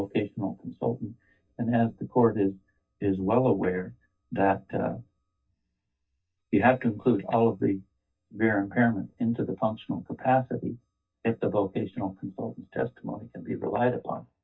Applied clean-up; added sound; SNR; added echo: neural mask model DeepFilterNet 3.